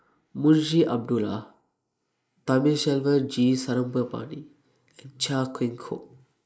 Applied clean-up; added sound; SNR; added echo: neural mask model Resemble Enhance denoiser.